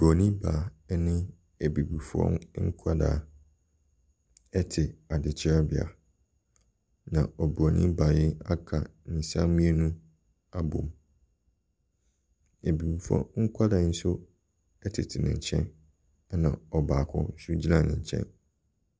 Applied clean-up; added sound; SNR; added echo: none; none; none; none.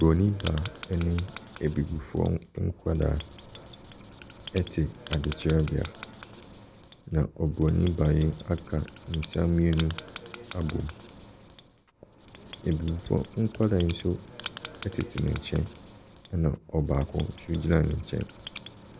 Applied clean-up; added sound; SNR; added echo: none; Writing; 13 dB; none.